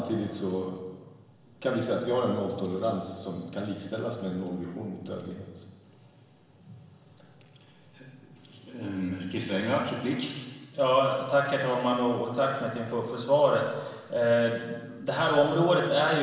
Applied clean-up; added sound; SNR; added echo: none; none; none; reverberation time 1.2 s.